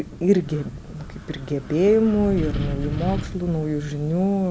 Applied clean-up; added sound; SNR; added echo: none; Wind; 9 dB; none.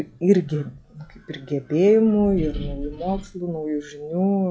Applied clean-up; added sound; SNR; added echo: classical method log-MMSE.